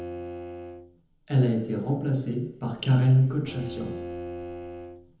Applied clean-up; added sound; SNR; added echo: none; Bowed string instrument; 13 dB; reverberation time 1.0 s.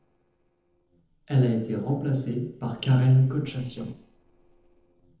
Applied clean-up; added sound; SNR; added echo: neural separator model SepFormer DNS4.